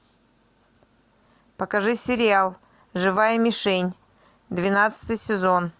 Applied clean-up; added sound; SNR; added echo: none; none; none; none.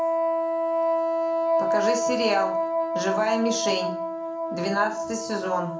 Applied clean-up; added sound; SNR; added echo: none; Wind instrument, woodwind instrument; -3 dB; reverberation time 0.4 s.